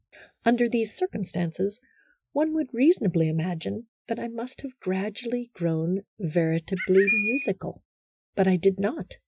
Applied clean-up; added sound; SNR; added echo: classical method Wiener filter.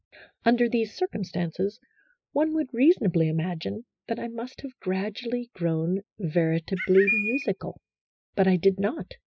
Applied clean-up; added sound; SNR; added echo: classical method spectral subtraction.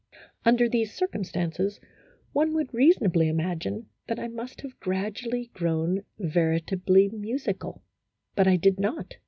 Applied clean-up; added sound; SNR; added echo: none; none; none; none.